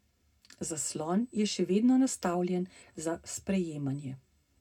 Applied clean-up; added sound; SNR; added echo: none; none; none; reverberation time 0.2 s.